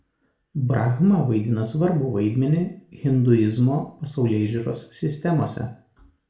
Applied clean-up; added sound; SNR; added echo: none; none; none; reverberation time 0.5 s.